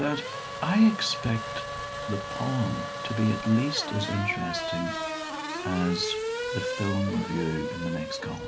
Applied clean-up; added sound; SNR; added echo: none; Race car, auto racing / Accelerating, revving, vroom; 5 dB; reverberation time 0.2 s.